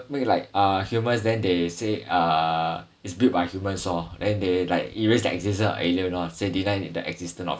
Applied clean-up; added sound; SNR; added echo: none; none; none; none.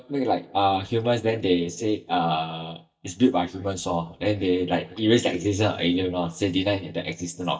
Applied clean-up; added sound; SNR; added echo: neural mask model DeepFilterNet 3.